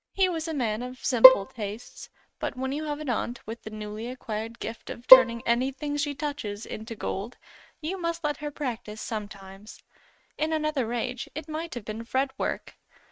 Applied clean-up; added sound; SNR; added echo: neural mask model RNNoise.